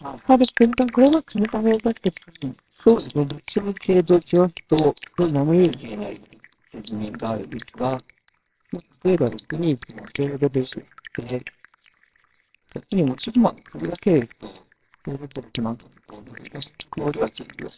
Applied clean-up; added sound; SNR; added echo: neural separator model SepFormer WHAMR!.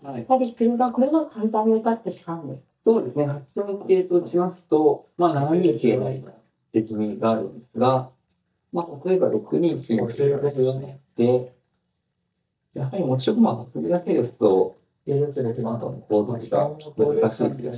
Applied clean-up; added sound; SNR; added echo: neural mask model DeepFilterNet 3.